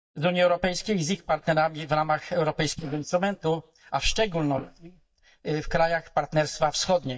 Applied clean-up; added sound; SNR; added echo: neural mask model DeepFilterNet 3.